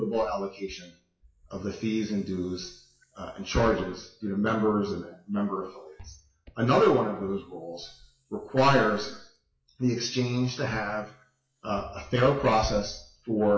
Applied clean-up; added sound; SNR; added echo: classical method WPE with log-MMSE.